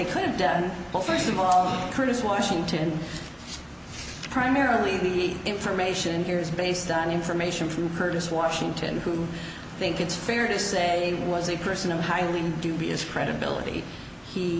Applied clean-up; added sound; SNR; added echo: none; none; none; none.